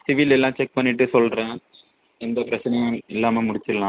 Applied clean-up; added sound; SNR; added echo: none; none; none; none.